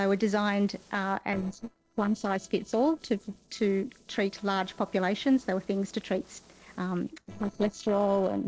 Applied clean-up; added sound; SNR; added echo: neural separator model SepFormer DNS4.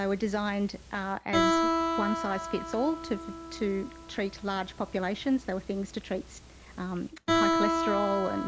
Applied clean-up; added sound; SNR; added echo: none; Guitar; 0 dB; none.